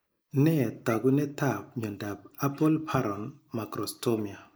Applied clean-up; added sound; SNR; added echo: neural mask model Resemble Enhance denoiser.